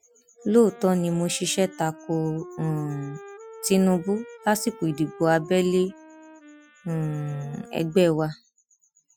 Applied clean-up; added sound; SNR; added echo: classical method Wiener filter.